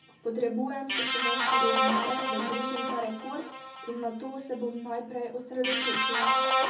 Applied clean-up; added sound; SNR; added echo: none; Guitar; -4 dB; reverberation time 0.3 s.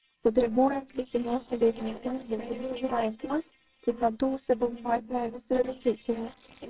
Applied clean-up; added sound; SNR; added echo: neural separator model SepFormer WHAMR!.